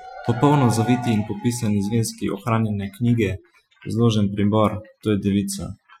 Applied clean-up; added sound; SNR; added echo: classical method Wiener filter.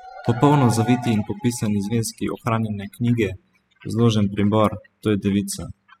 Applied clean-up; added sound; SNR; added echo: classical method spectral subtraction.